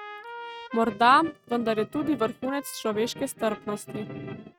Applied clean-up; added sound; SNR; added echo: neural mask model RNNoise.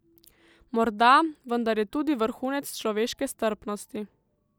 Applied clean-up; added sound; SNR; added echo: none; none; none; none.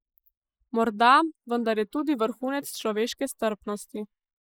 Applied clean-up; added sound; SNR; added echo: neural mask model Resemble Enhance denoiser.